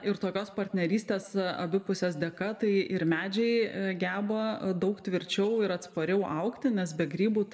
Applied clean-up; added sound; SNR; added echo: none; none; none; reverberation time 0.7 s.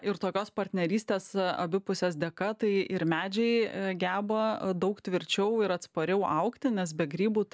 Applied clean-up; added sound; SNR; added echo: none; none; none; none.